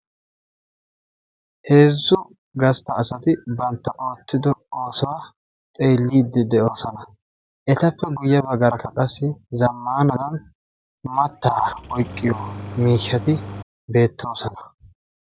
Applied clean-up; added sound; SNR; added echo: none; Engine starting; 12 dB; none.